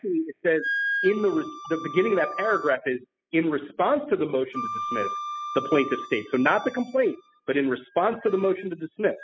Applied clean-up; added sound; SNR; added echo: classical method spectral subtraction.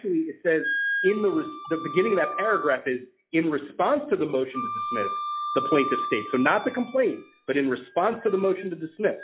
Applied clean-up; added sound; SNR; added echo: classical method log-MMSE.